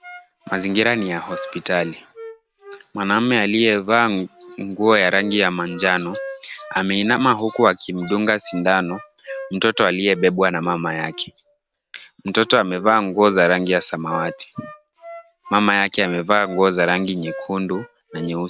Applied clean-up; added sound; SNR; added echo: none; Wind instrument, woodwind instrument; 18 dB; none.